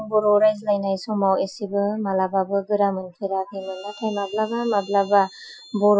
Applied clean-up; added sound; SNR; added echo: classical method Wiener filter.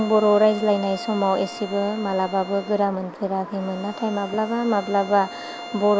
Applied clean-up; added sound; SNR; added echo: none; Bowed string instrument; 15 dB; none.